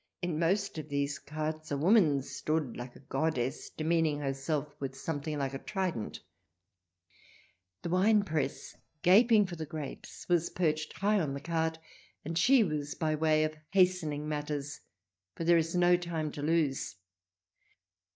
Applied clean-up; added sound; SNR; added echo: neural mask model DeepFilterNet 3.